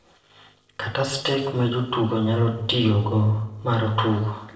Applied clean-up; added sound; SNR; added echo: neural separator model SepFormer DNS4.